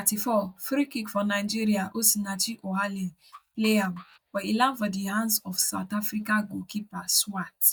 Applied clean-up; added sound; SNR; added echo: neural mask model DeepFilterNet 3.